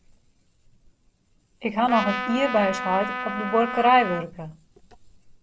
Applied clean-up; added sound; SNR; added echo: none; Trumpet; 5 dB; none.